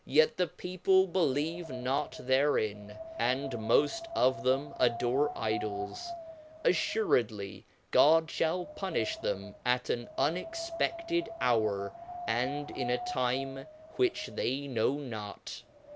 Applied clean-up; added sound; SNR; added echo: none; Wind; 12 dB; none.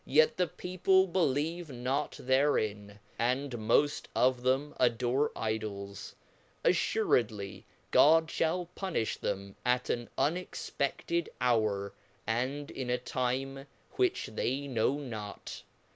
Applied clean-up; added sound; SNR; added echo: none; none; none; none.